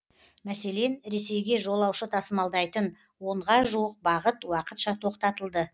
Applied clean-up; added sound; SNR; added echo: none; none; none; none.